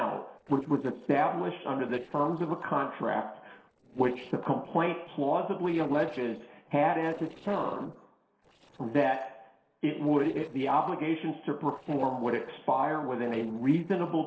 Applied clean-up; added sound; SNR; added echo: neural separator model SepFormer DNS4.